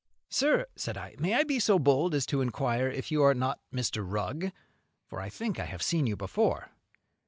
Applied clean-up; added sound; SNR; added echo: none; none; none; none.